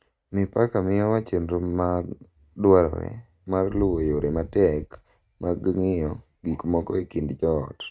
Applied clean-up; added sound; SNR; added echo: neural mask model RNNoise.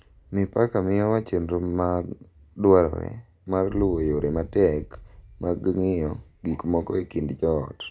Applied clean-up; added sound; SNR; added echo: none; Boom; 20 dB; none.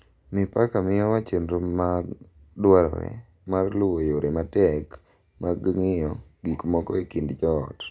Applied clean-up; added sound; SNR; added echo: none; none; none; none.